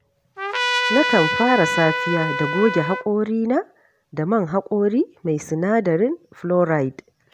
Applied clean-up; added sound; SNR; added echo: none; Trumpet; 2 dB; none.